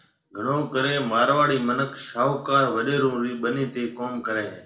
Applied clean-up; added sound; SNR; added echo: none; none; none; reverberation time 0.5 s.